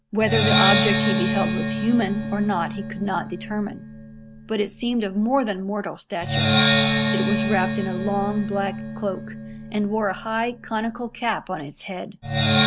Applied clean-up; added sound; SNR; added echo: none; Percussion; -4 dB; none.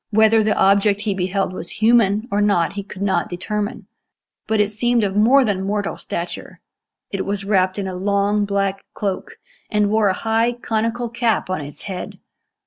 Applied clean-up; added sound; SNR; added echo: none; none; none; none.